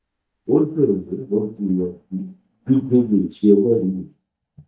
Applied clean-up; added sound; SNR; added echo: neural mask model DeepFilterNet 3.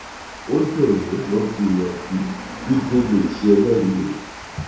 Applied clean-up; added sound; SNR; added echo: none; Water; 13 dB; reverberation time 0.6 s.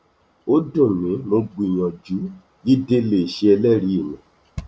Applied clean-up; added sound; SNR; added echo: none; none; none; none.